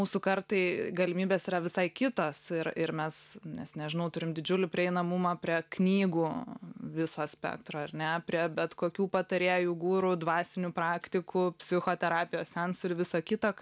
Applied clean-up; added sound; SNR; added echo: none; none; none; none.